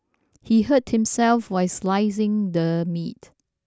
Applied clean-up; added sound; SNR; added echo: none; none; none; none.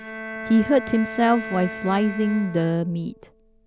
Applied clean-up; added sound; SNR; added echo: none; Bowed string instrument; 12 dB; none.